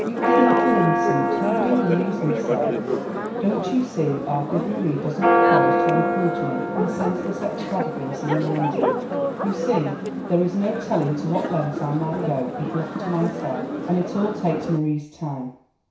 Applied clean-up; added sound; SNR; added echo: none; Church bell; -1 dB; reverberation time 0.6 s.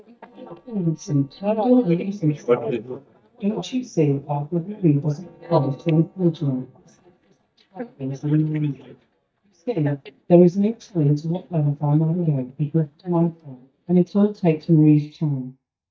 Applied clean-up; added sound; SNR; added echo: neural mask model DeepFilterNet 3.